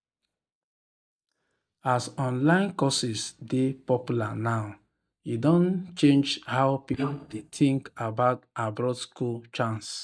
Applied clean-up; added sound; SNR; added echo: neural mask model DeepFilterNet 3.